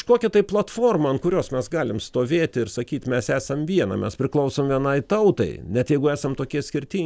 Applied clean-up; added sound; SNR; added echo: none; none; none; none.